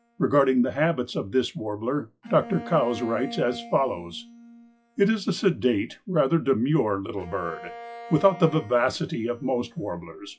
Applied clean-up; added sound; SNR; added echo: classical method log-MMSE.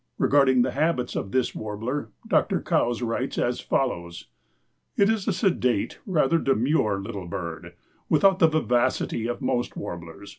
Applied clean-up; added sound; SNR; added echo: none; none; none; none.